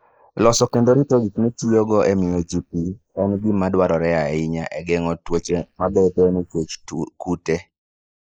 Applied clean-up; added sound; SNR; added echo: neural mask model Resemble Enhance denoiser.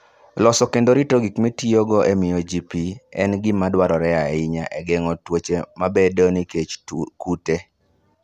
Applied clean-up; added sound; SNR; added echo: none; none; none; none.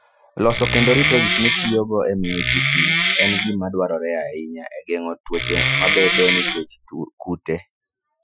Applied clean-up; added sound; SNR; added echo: classical method Wiener filter.